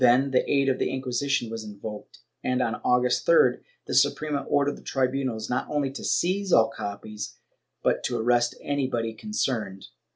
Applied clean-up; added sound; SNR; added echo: none; none; none; none.